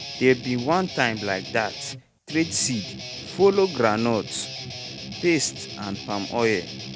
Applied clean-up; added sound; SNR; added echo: none; Guitar; 11 dB; none.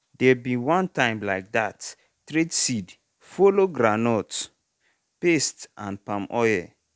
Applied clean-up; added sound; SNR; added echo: none; none; none; none.